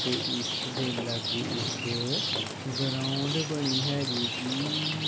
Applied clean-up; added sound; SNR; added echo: none; Rain; -1 dB; none.